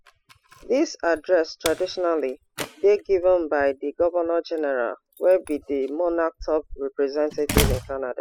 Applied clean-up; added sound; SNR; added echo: classical method spectral subtraction.